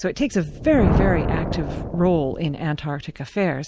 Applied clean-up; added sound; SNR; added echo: none; Thunder; 3 dB; none.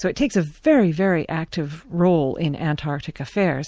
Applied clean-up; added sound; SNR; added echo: none; none; none; none.